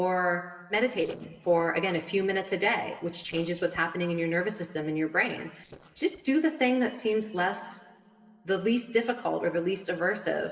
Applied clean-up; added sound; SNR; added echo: neural separator model SepFormer DNS4.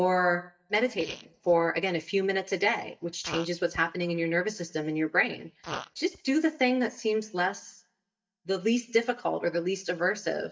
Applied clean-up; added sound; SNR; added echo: neural mask model DeepFilterNet 3.